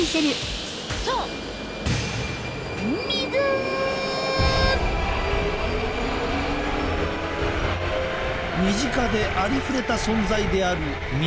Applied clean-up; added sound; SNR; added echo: none; Subway, metro, underground; 2 dB; none.